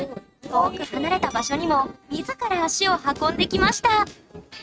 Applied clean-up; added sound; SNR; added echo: neural mask model RNNoise.